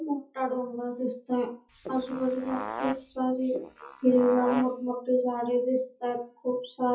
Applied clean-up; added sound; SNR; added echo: classical method WPE with log-MMSE.